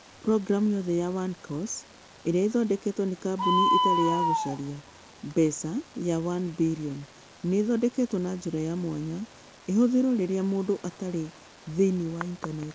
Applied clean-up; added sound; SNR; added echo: none; Bird; 6 dB; none.